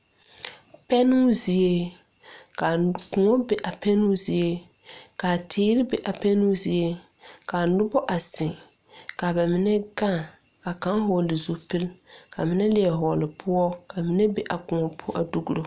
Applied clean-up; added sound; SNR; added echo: none; Rattle (instrument); 9 dB; none.